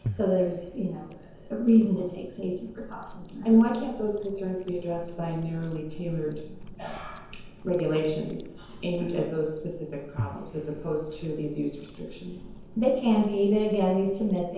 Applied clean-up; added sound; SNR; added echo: none; Chewing, mastication; 17 dB; reverberation time 0.9 s.